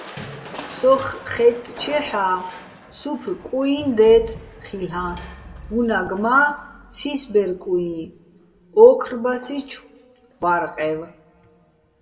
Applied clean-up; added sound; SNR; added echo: none; Crushing; 19 dB; reverberation time 0.9 s.